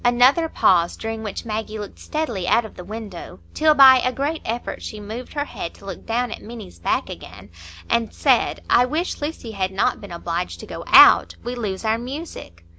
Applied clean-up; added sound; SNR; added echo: none; none; none; none.